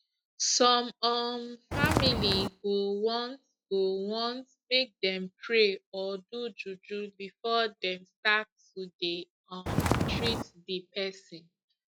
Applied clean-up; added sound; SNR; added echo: classical method log-MMSE.